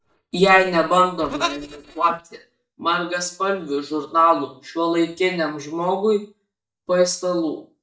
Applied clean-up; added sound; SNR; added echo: neural mask model DeepFilterNet 3.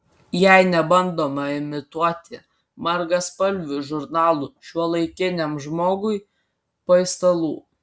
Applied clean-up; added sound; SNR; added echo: none; none; none; none.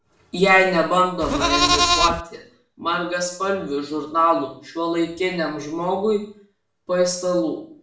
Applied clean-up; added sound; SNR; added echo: none; Livestock, farm animals, working animals; -3 dB; reverberation time 0.5 s.